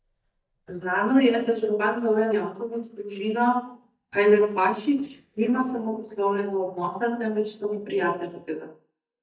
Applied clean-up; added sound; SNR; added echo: neural mask model DeepFilterNet 3.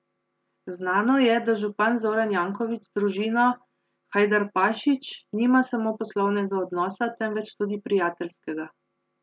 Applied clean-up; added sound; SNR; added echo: none; none; none; none.